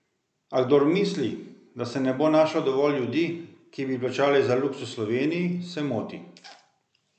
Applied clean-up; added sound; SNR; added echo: none; none; none; none.